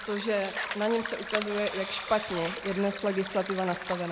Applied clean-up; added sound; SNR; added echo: none; Camera + Stream; 7 dB; none.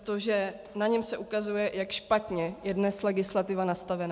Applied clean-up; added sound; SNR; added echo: none; none; none; none.